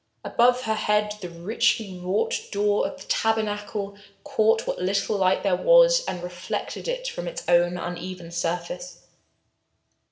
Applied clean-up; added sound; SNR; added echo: none; none; none; reverberation time 0.6 s.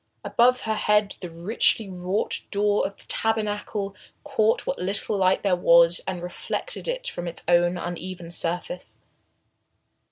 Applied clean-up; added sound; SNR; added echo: none; none; none; none.